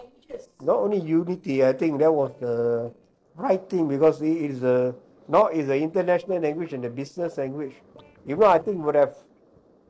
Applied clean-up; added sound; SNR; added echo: neural separator model SepFormer DNS4.